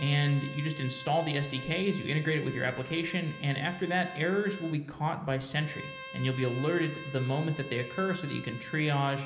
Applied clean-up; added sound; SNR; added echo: none; Bowed string instrument; 14 dB; reverberation time 0.8 s.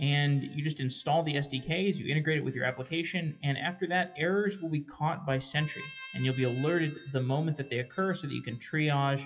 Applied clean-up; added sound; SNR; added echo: classical method WPE with log-MMSE.